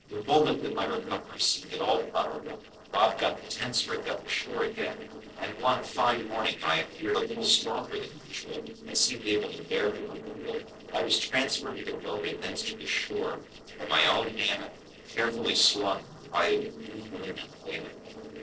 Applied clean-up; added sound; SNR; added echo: neural separator model SepFormer DNS4.